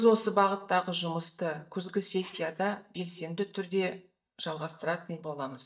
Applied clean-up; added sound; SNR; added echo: neural mask model DeepFilterNet 3.